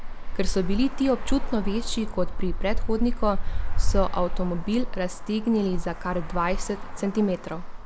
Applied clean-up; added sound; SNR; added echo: none; Traffic noise, roadway noise; -2 dB; none.